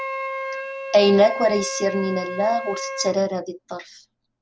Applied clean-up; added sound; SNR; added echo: none; Wind instrument, woodwind instrument; 9 dB; none.